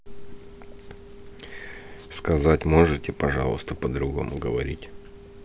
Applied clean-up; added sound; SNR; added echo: none; none; none; none.